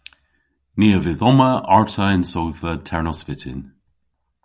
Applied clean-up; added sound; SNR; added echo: none; none; none; none.